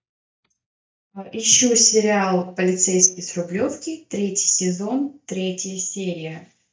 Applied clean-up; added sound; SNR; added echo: neural mask model DeepFilterNet 3.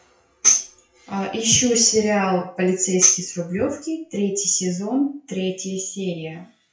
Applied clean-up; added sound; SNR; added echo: classical method WPE with log-MMSE.